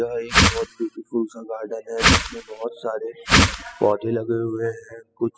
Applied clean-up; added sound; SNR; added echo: classical method spectral subtraction.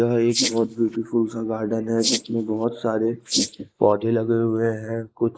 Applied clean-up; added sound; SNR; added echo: neural mask model Resemble Enhance denoiser.